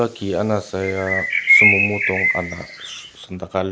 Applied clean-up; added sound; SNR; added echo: none; Bird; -5 dB; none.